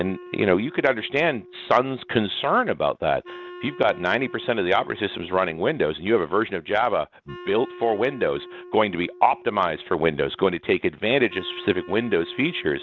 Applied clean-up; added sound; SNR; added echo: none; Wind instrument, woodwind instrument; 19 dB; none.